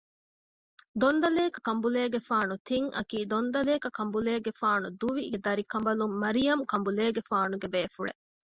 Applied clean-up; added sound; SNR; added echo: none; none; none; none.